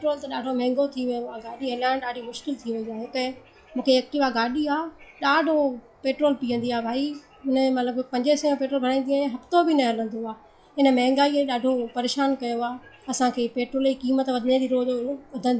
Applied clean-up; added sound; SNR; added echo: classical method log-MMSE.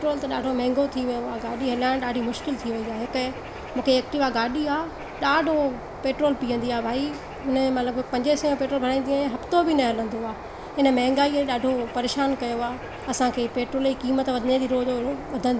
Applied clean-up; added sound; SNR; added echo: none; Bird; 12 dB; none.